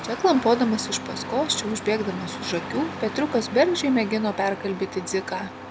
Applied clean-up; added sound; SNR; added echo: none; Engine starting; 10 dB; none.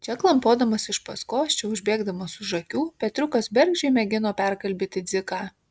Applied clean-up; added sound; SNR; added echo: none; none; none; none.